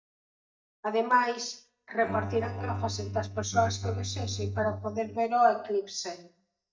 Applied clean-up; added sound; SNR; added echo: neural mask model DeepFilterNet 3.